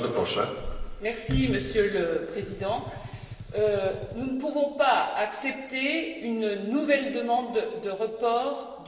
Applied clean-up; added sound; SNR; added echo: none; Gunshot, gunfire; 15 dB; reverberation time 1.4 s.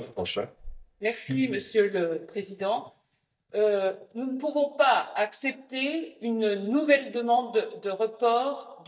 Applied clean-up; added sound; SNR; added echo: neural mask model DeepFilterNet 3.